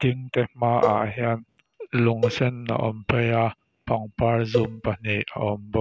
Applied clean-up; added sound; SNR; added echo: none; Cowbell; 7 dB; none.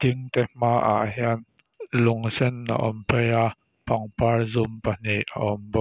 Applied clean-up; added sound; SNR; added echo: none; none; none; none.